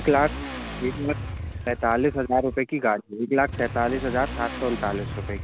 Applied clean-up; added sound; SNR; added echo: none; Motorcycle / Accelerating, revving, vroom; 9 dB; none.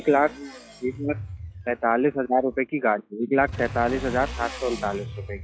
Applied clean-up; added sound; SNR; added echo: classical method log-MMSE.